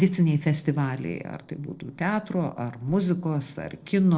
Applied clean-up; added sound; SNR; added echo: neural separator model SepFormer DNS4.